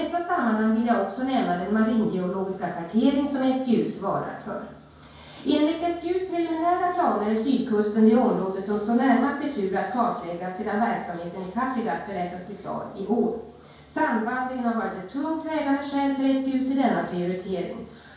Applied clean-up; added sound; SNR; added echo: none; none; none; reverberation time 0.5 s.